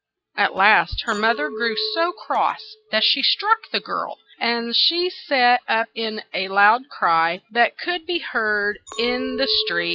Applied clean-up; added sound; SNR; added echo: classical method log-MMSE.